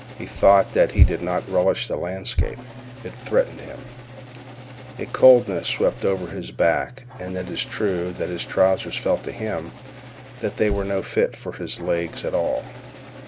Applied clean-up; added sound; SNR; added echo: none; Engine starting; 20 dB; none.